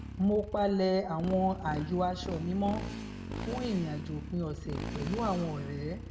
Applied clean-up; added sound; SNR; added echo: none; Motorcycle; 8 dB; reverberation time 1.2 s.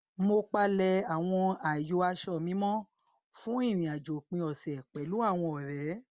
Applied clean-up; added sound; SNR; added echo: none; none; none; none.